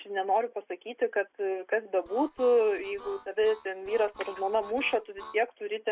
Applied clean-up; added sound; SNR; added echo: none; Harmonica; 18 dB; none.